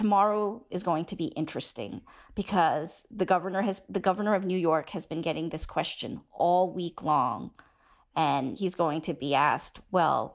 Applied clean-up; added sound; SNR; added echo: none; none; none; none.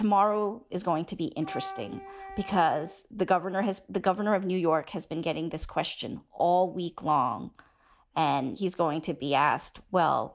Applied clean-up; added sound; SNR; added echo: none; Wind instrument, woodwind instrument; 15 dB; none.